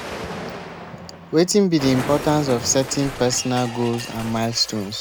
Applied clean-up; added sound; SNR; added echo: none; Explosion; 11 dB; none.